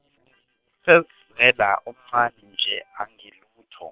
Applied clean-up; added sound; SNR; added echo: neural separator model SepFormer WHAM!.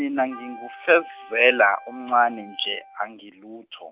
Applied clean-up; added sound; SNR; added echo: none; Wind instrument, woodwind instrument; 19 dB; none.